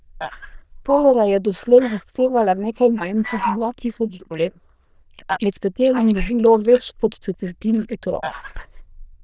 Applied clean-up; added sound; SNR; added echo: neural diffusion model UNIVERSE++.